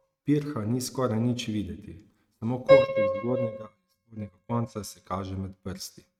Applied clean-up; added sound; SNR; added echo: neural mask model RNNoise.